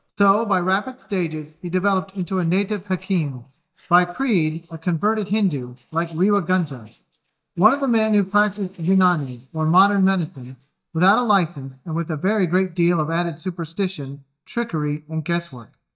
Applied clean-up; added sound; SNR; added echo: neural mask model DeepFilterNet 3.